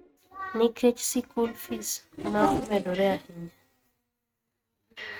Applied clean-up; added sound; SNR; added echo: neural mask model RNNoise.